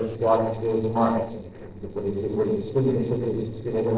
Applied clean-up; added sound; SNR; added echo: neural separator model SepFormer DNS4.